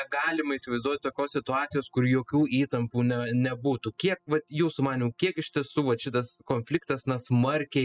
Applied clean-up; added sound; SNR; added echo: classical method spectral subtraction.